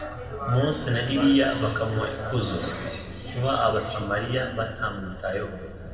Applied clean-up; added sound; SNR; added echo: none; Truck; 15 dB; reverberation time 2.2 s.